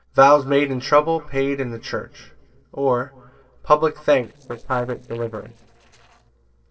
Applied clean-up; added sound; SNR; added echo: neural separator model SepFormer DNS4.